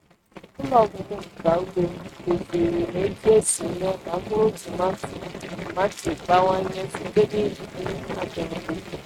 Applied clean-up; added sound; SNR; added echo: neural mask model RNNoise.